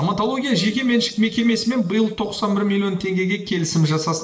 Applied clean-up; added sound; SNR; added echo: neural separator model SepFormer DNS4.